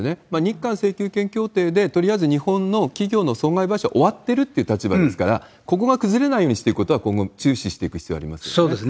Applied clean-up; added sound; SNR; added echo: none; none; none; none.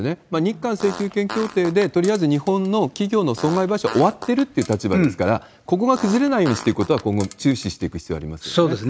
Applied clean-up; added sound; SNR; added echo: none; Fart; 17 dB; none.